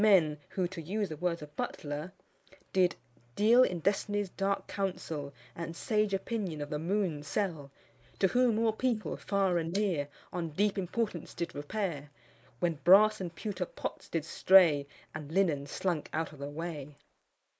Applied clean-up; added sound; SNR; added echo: neural mask model Resemble Enhance denoiser.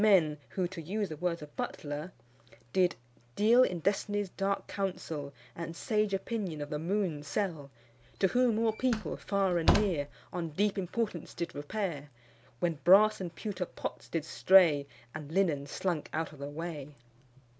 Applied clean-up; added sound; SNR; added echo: none; Slam; 3 dB; none.